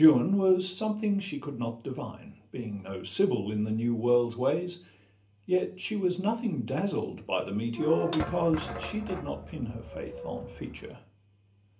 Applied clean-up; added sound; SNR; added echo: none; Squeak / Thump, thud; 9 dB; reverberation time 0.3 s.